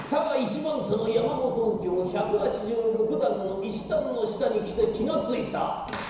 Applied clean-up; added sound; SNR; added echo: none; Thunder; 13 dB; reverberation time 1.0 s.